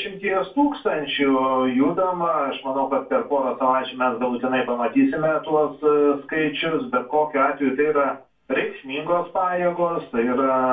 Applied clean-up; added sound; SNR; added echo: none; none; none; reverberation time 0.2 s.